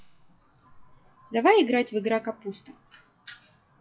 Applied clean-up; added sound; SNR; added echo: classical method WPE with log-MMSE.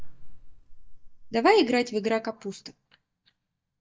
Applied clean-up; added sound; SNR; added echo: neural mask model DeepFilterNet 3.